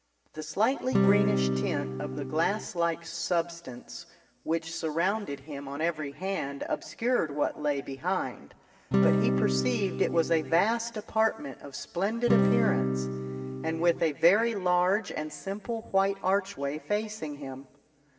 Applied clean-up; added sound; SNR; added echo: none; Acoustic guitar / Strum; -2 dB; reverberation time 2.7 s.